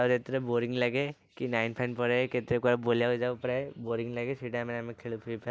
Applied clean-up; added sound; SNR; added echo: none; none; none; none.